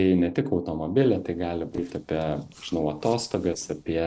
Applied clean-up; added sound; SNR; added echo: neural separator model SepFormer DNS4.